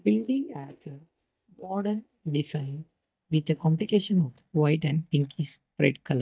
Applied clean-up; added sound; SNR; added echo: neural mask model DeepFilterNet 3.